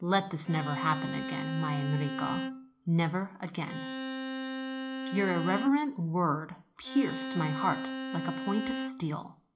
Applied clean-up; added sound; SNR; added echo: none; Bowed string instrument; 6 dB; reverberation time 0.4 s.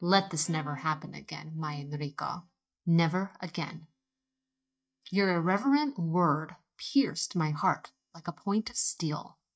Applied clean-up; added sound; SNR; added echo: neural mask model DeepFilterNet 3.